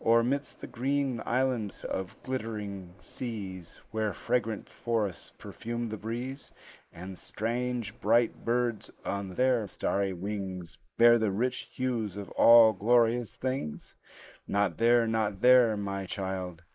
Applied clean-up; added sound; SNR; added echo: neural mask model Resemble Enhance denoiser.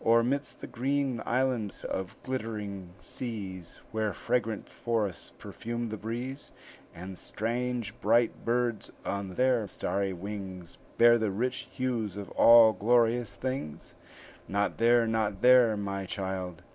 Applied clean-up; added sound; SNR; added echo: none; none; none; none.